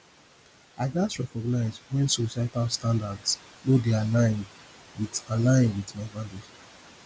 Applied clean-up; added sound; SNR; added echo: none; none; none; none.